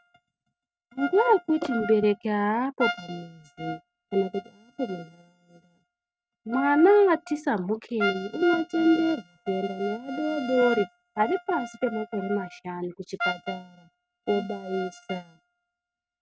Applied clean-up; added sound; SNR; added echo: neural mask model RNNoise.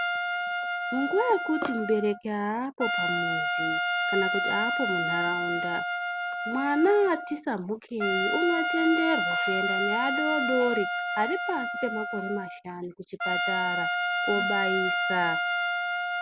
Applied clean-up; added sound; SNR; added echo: none; Trumpet; -1 dB; none.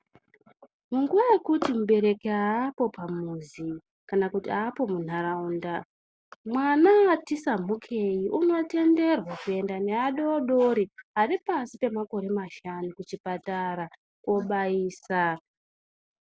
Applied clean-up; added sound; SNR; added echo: none; none; none; none.